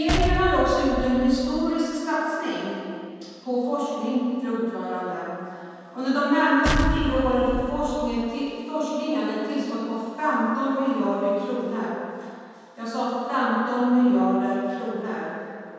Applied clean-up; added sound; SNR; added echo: none; Explosion; 3 dB; reverberation time 2.1 s.